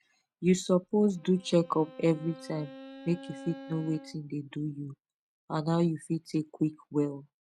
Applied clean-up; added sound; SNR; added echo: none; Bowed string instrument; 17 dB; none.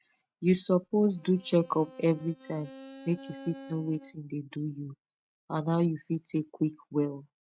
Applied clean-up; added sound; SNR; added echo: neural mask model RNNoise.